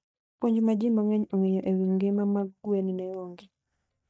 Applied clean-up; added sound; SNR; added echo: neural mask model DeepFilterNet 3.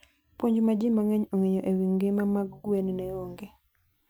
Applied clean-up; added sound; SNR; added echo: none; none; none; none.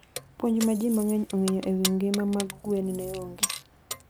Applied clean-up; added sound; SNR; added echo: none; Keys jangling; 9 dB; none.